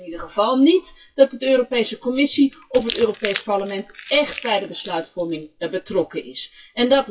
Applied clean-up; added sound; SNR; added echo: classical method WPE with log-MMSE.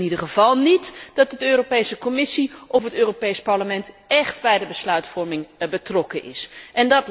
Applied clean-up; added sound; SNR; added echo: none; none; none; none.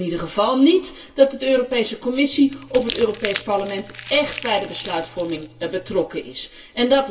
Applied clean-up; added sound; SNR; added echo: none; Crumpling, crinkling; 15 dB; reverberation time 0.2 s.